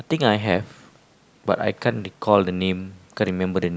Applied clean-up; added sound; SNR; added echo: none; none; none; none.